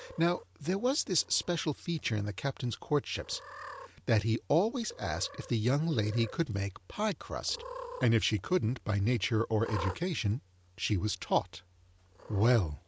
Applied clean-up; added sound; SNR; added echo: none; Cat; 18 dB; none.